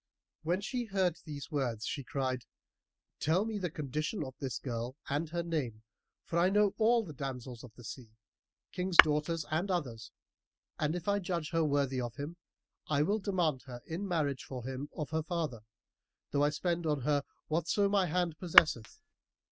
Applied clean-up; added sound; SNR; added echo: none; Tap / Glass; -5 dB; none.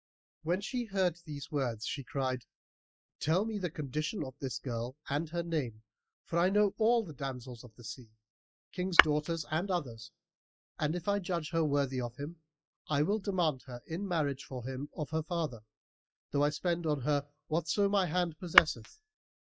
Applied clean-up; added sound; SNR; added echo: classical method log-MMSE.